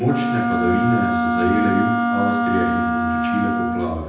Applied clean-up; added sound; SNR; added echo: none; Wind instrument, woodwind instrument; -3 dB; reverberation time 0.9 s.